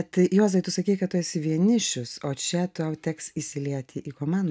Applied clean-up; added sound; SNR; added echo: none; none; none; none.